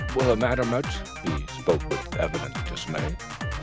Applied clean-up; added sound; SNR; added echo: none; Drum kit; 3 dB; none.